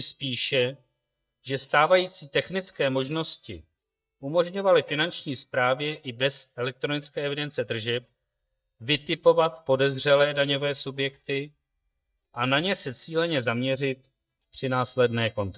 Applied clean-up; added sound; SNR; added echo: neural mask model DeepFilterNet 3.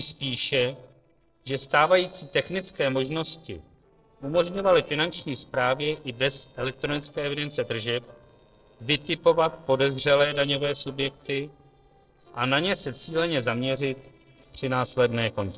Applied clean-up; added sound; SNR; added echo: neural separator model SepFormer DNS4.